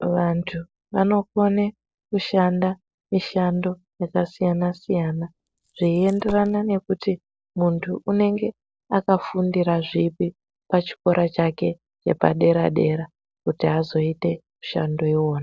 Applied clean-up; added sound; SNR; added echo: neural separator model SepFormer DNS4.